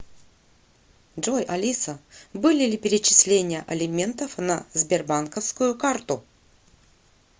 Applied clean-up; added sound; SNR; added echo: none; none; none; none.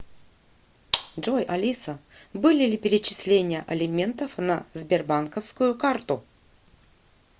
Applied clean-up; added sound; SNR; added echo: none; Gunshot, gunfire; 7 dB; none.